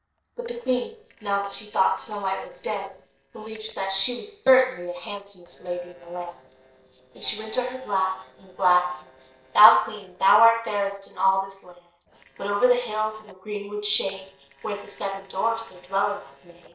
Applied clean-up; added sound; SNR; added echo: neural separator model SepFormer DNS4.